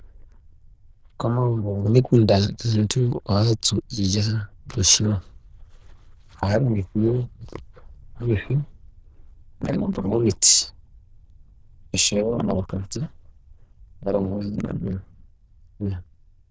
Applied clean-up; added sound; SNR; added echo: neural diffusion model UNIVERSE++.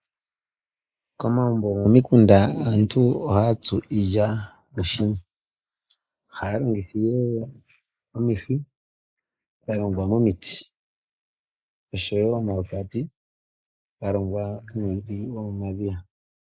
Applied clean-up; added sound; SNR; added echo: neural mask model Resemble Enhance denoiser.